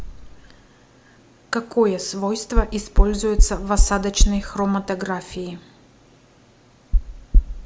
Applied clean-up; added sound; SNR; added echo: none; Knock; -4 dB; none.